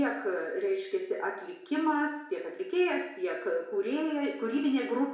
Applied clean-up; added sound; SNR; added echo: none; none; none; reverberation time 0.6 s.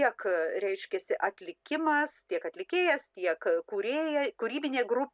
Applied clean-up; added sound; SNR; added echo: none; none; none; none.